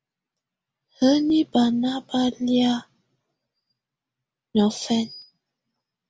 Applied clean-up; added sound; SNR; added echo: none; none; none; none.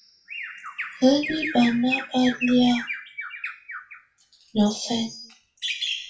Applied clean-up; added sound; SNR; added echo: classical method WPE with log-MMSE.